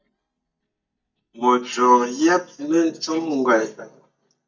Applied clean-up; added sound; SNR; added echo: neural mask model DeepFilterNet 3.